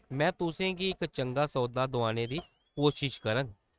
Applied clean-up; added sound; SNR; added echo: neural mask model RNNoise.